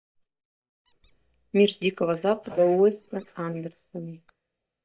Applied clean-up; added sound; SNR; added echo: neural mask model DeepFilterNet 3.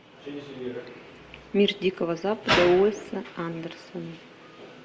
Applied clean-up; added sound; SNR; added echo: none; none; none; none.